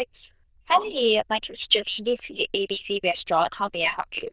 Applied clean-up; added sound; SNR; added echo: neural diffusion model UNIVERSE++.